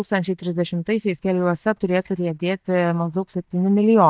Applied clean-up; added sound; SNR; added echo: neural mask model DeepFilterNet 3.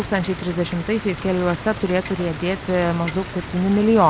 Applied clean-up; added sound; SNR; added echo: none; Rain; 12 dB; none.